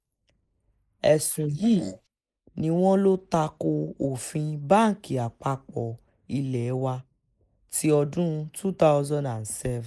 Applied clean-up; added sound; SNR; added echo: neural mask model Resemble Enhance denoiser.